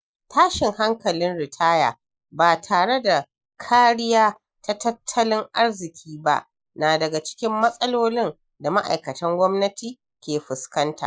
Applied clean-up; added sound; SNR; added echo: neural mask model Resemble Enhance denoiser.